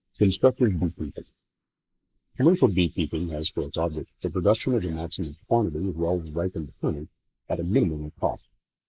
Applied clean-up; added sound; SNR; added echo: neural mask model Resemble Enhance denoiser.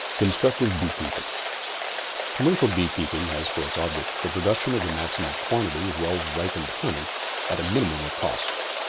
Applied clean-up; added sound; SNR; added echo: none; Rain; 3 dB; none.